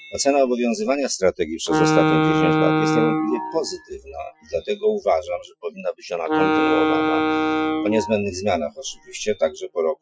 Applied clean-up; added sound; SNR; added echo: classical method Wiener filter.